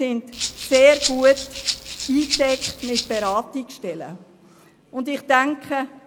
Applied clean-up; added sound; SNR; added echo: none; Rattle (instrument); 7 dB; none.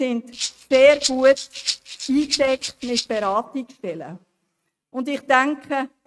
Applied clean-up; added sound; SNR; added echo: neural mask model RNNoise.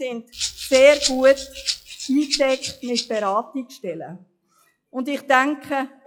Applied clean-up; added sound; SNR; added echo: classical method log-MMSE.